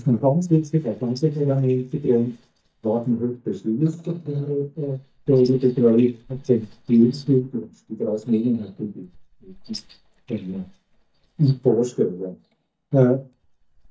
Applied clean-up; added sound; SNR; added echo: neural mask model DeepFilterNet 3.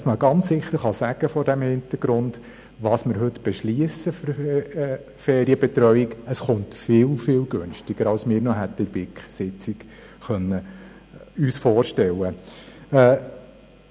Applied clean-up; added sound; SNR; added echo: none; none; none; none.